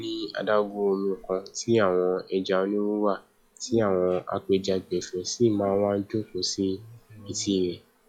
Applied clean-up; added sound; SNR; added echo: classical method log-MMSE.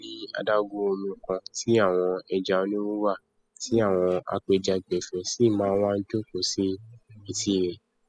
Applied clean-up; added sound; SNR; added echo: classical method spectral subtraction.